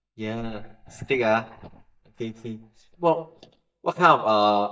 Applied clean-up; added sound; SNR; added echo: neural mask model DeepFilterNet 3.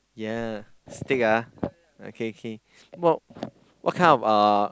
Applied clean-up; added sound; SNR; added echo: none; none; none; none.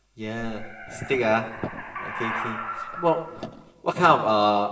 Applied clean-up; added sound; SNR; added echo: none; Animal; 10 dB; reverberation time 1.0 s.